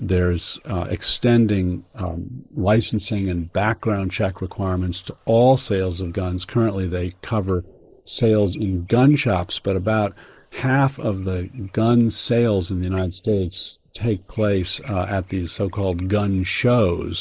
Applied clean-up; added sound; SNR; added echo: neural mask model Resemble Enhance denoiser.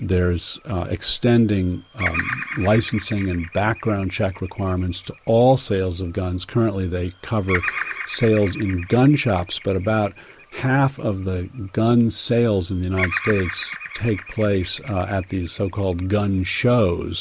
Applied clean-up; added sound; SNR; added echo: none; Bird vocalization, bird call, bird song; 13 dB; none.